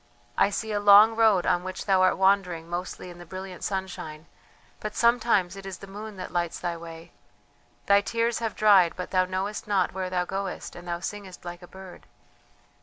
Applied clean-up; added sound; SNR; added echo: none; none; none; none.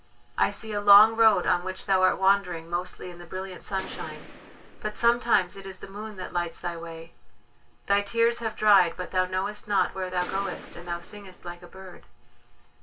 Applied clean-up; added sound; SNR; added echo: none; Gunshot, gunfire; 17 dB; reverberation time 0.2 s.